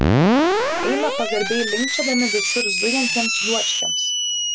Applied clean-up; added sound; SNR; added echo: none; Screech; -5 dB; none.